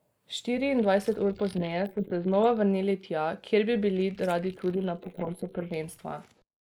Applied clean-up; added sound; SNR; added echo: neural mask model Resemble Enhance denoiser.